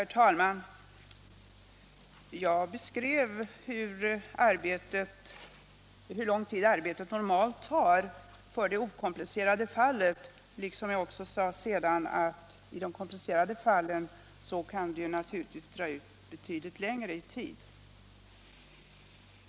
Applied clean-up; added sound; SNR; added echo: none; none; none; none.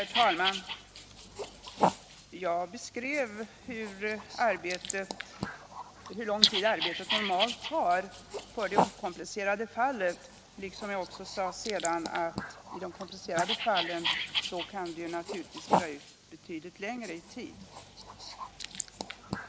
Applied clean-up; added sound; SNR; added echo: neural mask model Resemble Enhance denoiser.